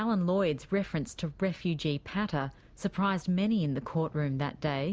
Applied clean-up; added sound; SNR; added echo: none; none; none; none.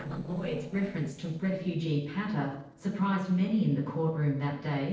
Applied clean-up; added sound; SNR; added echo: neural separator model SepFormer DNS4.